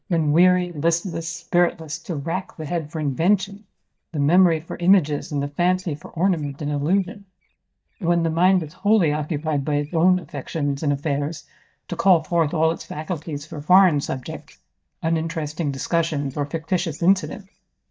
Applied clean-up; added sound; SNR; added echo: neural mask model DeepFilterNet 3.